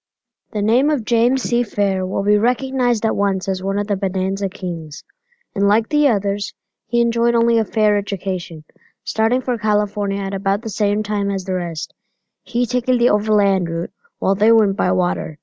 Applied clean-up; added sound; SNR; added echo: none; none; none; none.